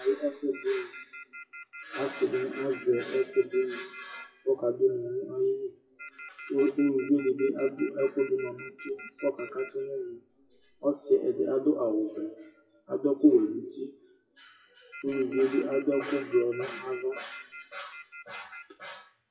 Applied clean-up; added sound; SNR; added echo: classical method WPE with log-MMSE.